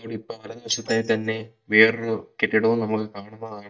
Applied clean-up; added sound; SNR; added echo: neural mask model DeepFilterNet 3.